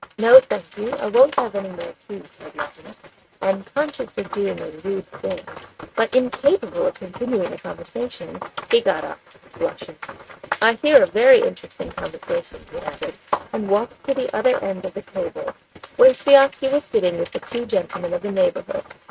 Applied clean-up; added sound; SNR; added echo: neural mask model RNNoise.